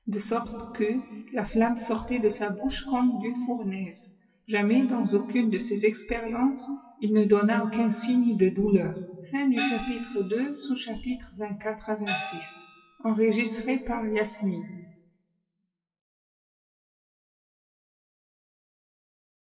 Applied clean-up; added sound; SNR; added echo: classical method WPE with log-MMSE.